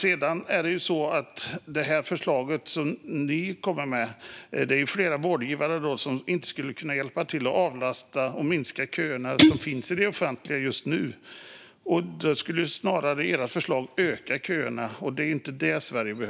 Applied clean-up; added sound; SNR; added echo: none; Guitar; -4 dB; none.